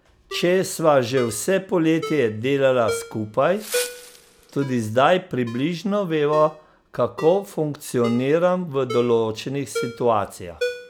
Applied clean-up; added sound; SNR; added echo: none; Wind + Ringtone; 13 dB; none.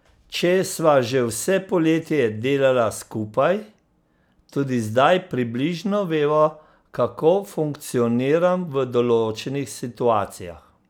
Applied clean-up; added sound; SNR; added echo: none; none; none; none.